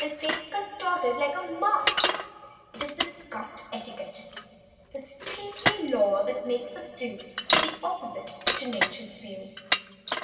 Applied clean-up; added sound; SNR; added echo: none; Bicycle; 1 dB; reverberation time 2.3 s.